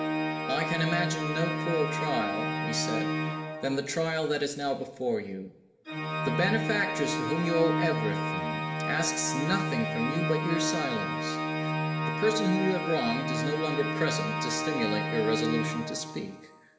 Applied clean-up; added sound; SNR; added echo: none; Organ; 0 dB; reverberation time 0.9 s.